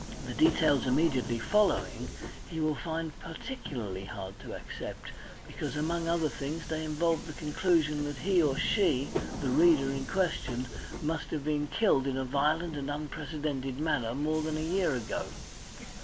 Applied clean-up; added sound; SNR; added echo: none; Subway, metro, underground; 10 dB; none.